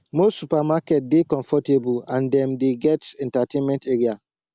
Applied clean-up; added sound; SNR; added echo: none; none; none; none.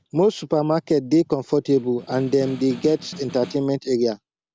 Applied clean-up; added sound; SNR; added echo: none; Snare drum; 18 dB; none.